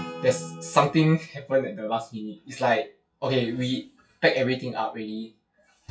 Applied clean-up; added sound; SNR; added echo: classical method WPE with log-MMSE.